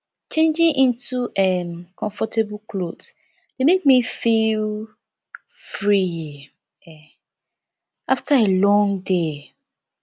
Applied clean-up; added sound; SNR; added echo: none; none; none; none.